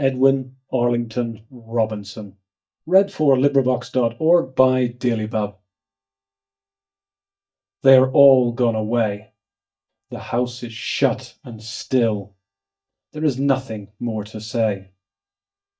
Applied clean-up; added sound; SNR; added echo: neural mask model DeepFilterNet 3.